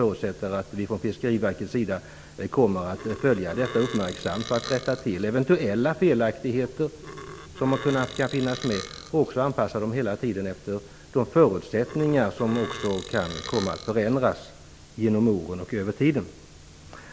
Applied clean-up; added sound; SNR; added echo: none; Burping, eructation; 14 dB; none.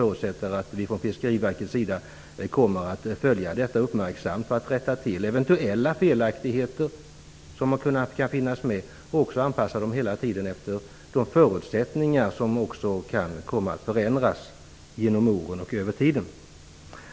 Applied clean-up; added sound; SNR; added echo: none; none; none; none.